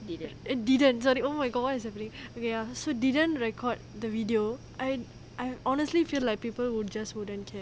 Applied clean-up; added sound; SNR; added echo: none; none; none; none.